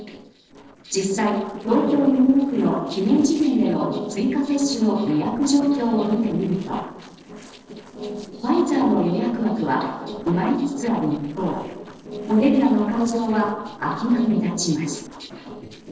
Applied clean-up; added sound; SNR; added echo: neural separator model SepFormer DNS4.